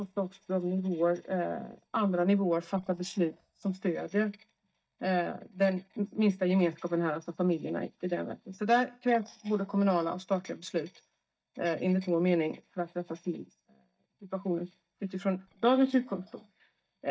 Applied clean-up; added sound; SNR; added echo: neural mask model DeepFilterNet 3.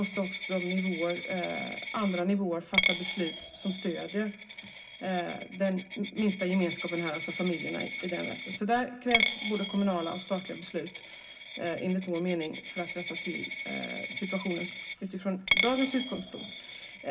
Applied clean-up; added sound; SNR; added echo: none; Coin (dropping); 2 dB; reverberation time 0.4 s.